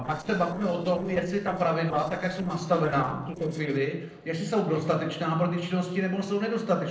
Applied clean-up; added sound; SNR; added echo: neural separator model SepFormer DNS4.